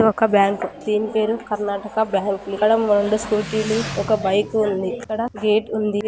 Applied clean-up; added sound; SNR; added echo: none; Motorcycle; 17 dB; none.